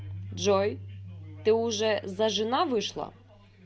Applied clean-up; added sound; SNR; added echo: none; Keyboard (musical); 14 dB; none.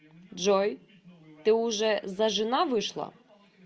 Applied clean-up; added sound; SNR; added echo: none; none; none; none.